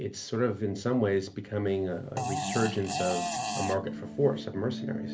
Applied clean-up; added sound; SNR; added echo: none; Fart; 4 dB; reverberation time 0.3 s.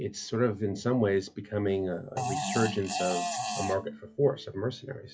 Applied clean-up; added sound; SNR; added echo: classical method WPE with log-MMSE.